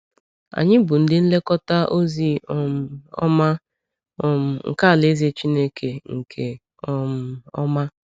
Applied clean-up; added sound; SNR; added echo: none; none; none; none.